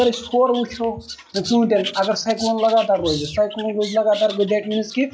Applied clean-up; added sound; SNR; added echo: classical method log-MMSE.